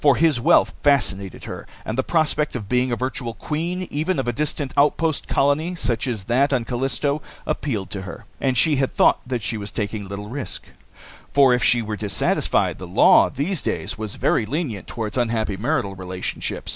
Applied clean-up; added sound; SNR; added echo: none; none; none; none.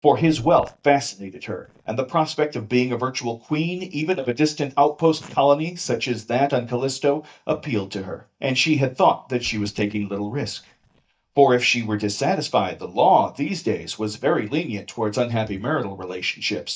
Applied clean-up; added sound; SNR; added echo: neural mask model DeepFilterNet 3.